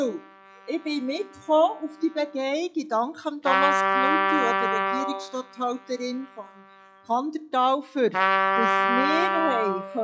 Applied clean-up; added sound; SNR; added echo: classical method log-MMSE.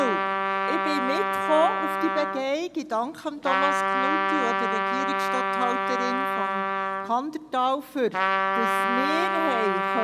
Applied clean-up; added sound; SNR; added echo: none; Trumpet; -2 dB; none.